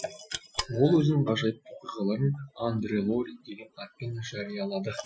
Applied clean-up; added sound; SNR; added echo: classical method Wiener filter.